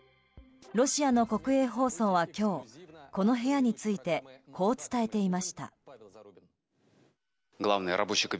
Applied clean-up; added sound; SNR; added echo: none; none; none; none.